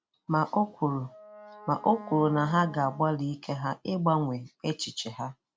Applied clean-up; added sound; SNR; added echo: none; Wind instrument, woodwind instrument; 19 dB; none.